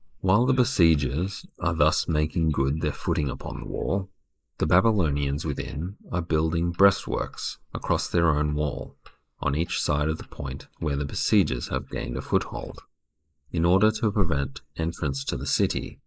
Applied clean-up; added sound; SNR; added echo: neural mask model Resemble Enhance denoiser.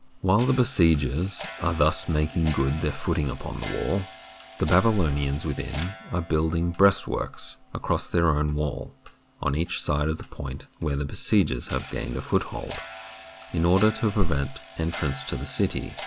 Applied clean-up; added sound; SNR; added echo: none; Clock; 17 dB; none.